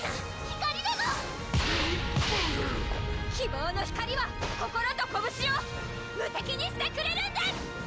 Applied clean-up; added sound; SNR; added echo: none; none; none; none.